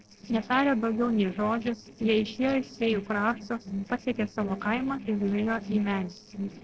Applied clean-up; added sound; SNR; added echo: neural separator model SepFormer DNS4.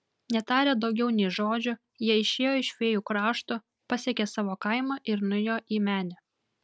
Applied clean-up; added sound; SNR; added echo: none; none; none; none.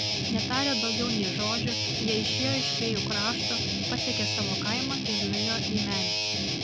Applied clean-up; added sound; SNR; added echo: none; Guitar; -4 dB; none.